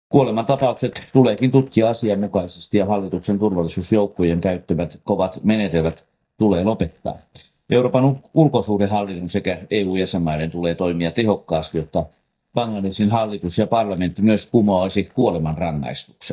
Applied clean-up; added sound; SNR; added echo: neural mask model DeepFilterNet 3.